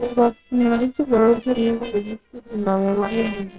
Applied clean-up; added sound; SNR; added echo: neural separator model SepFormer WHAMR!.